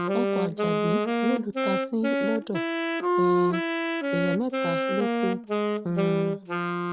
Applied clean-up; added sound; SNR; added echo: none; Wind instrument, woodwind instrument; -4 dB; none.